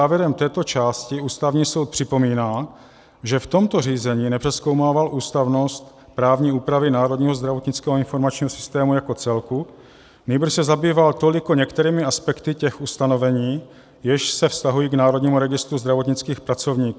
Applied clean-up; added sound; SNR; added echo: none; none; none; none.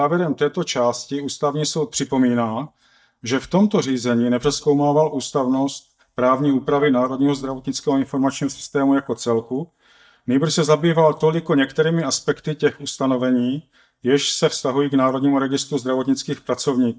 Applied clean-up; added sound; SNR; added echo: neural mask model DeepFilterNet 3.